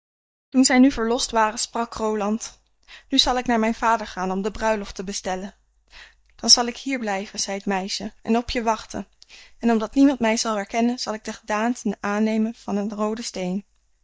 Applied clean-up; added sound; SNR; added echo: neural mask model DeepFilterNet 3.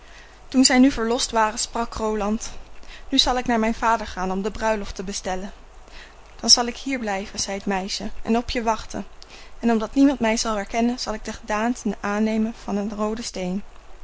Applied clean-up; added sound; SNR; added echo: none; Rain; 19 dB; none.